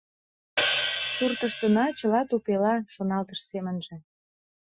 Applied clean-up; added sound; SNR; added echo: classical method Wiener filter.